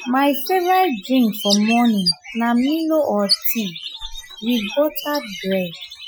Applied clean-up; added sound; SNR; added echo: classical method Wiener filter.